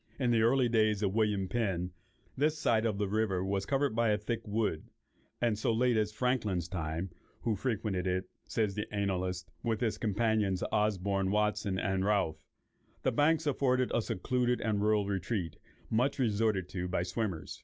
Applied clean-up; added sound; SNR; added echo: none; none; none; none.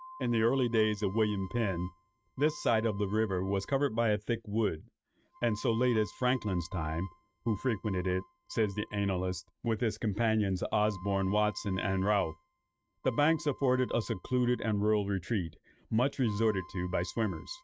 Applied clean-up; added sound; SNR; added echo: neural mask model RNNoise.